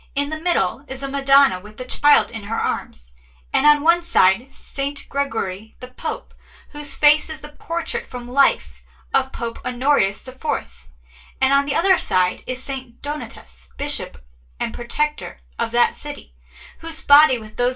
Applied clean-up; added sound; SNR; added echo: none; none; none; reverberation time 0.2 s.